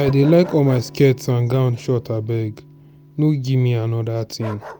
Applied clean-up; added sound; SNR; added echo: none; Electric guitar / Strum + Bark; 19 dB; none.